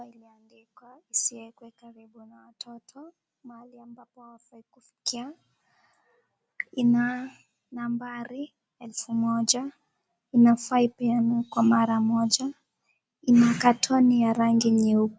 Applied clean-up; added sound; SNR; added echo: none; none; none; none.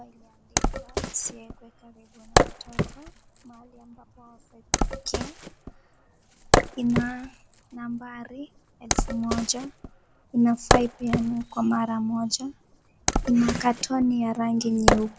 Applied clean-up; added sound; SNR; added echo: none; Wood; 0 dB; none.